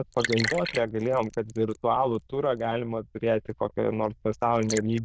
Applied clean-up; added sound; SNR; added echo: neural diffusion model UNIVERSE++.